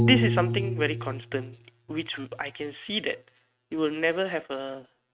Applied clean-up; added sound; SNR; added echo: neural mask model RNNoise.